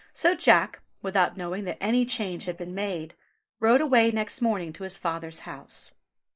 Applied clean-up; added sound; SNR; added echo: neural mask model Resemble Enhance denoiser.